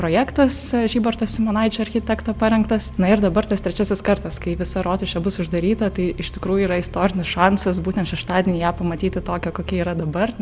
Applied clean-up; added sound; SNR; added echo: none; none; none; none.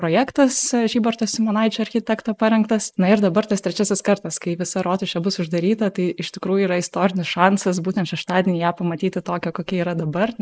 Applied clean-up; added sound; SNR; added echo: neural mask model Resemble Enhance denoiser.